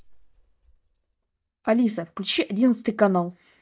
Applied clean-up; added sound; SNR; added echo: neural mask model DeepFilterNet 3.